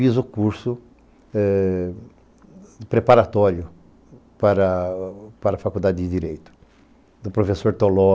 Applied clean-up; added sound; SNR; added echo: none; none; none; none.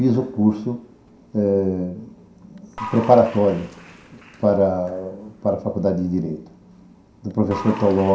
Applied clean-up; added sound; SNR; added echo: none; Applause / Crowd; 18 dB; reverberation time 0.5 s.